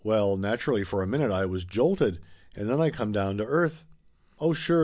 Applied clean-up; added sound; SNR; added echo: none; none; none; none.